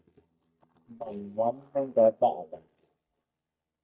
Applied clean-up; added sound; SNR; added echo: neural mask model DeepFilterNet 3.